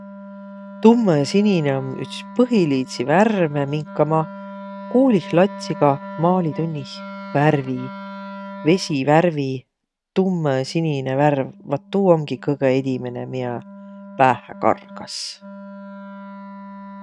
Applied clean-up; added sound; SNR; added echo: neural mask model RNNoise.